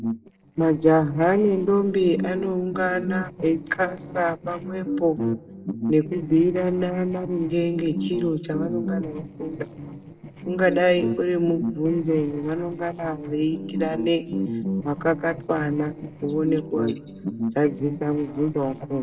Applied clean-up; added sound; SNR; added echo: neural separator model SepFormer DNS4.